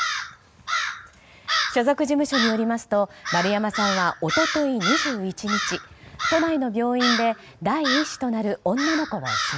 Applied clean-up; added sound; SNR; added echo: none; Crow; 4 dB; none.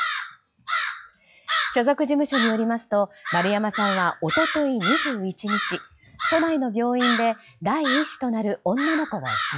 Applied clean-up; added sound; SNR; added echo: classical method log-MMSE.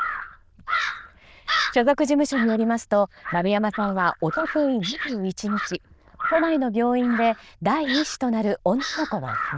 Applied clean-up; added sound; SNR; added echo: neural diffusion model UNIVERSE++.